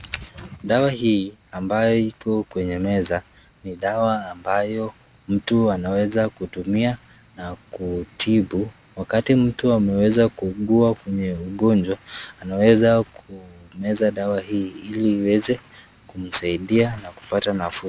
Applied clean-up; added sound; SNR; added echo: none; none; none; none.